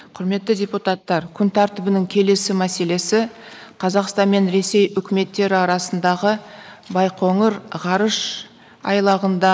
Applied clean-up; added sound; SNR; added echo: neural mask model Resemble Enhance denoiser.